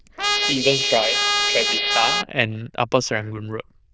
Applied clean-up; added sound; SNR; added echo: neural diffusion model UNIVERSE++.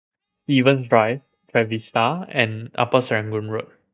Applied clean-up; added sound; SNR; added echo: neural mask model DeepFilterNet 3.